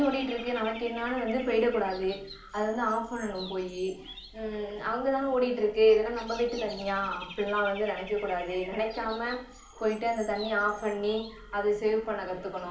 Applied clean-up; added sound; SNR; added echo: none; Bird / Dog; 17 dB; reverberation time 0.4 s.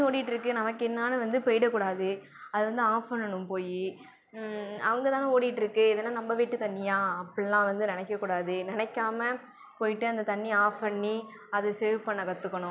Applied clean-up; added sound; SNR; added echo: none; none; none; none.